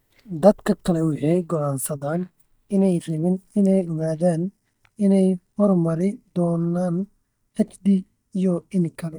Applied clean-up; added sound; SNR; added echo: neural mask model DeepFilterNet 3.